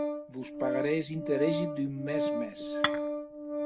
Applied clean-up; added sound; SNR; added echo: none; Organ + Dishes, pots, and pans / Chink, clink; -1 dB; none.